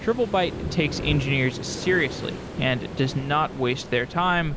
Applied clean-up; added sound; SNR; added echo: none; Waves, surf; 8 dB; none.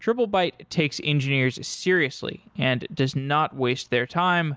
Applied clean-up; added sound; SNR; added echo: none; none; none; none.